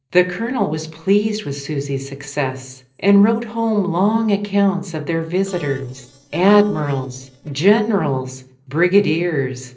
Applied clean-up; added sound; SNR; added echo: neural separator model SepFormer DNS4.